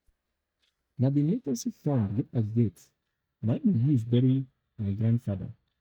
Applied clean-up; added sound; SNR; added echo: neural mask model DeepFilterNet 3.